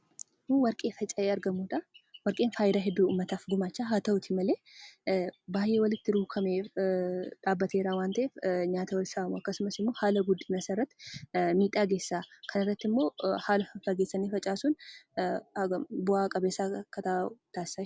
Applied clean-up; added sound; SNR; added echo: none; none; none; none.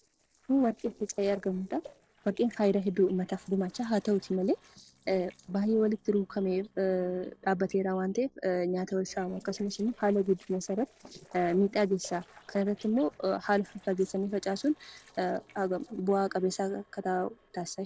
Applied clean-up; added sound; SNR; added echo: neural separator model SepFormer DNS4.